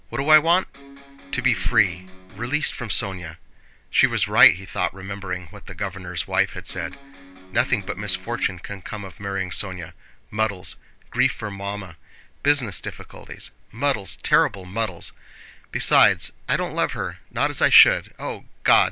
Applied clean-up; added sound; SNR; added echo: none; Electric guitar; 19 dB; none.